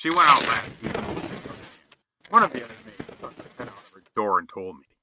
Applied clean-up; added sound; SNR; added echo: neural mask model RNNoise.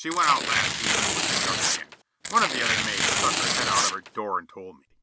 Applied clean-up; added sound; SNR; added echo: none; Tearing; -3 dB; none.